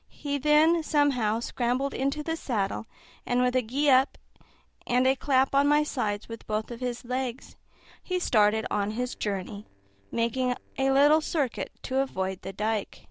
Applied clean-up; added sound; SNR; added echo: neural separator model SepFormer DNS4.